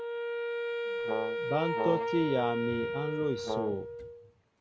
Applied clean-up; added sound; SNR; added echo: none; Brass instrument + Wind instrument, woodwind instrument; 0 dB; none.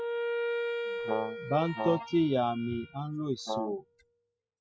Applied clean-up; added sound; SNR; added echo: classical method spectral subtraction.